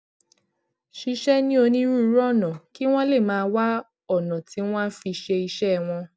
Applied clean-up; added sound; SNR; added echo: none; none; none; none.